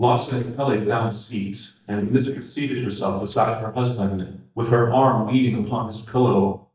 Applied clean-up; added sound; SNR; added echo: neural mask model DeepFilterNet 3.